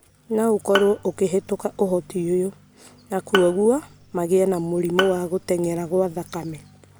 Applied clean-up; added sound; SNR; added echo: none; Bowed string instrument; 11 dB; none.